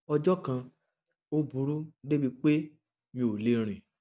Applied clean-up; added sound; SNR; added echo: none; none; none; none.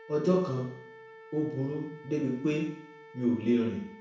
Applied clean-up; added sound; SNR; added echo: none; Wind instrument, woodwind instrument; 19 dB; reverberation time 0.7 s.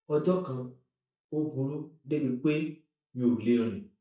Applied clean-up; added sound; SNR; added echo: neural mask model DeepFilterNet 3.